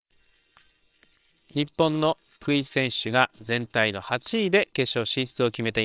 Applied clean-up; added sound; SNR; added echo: neural separator model SepFormer WHAMR!.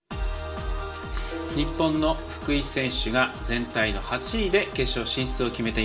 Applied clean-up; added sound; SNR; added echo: none; Piano; 15 dB; reverberation time 0.4 s.